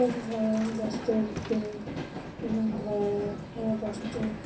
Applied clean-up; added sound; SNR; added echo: none; Train; 7 dB; reverberation time 0.3 s.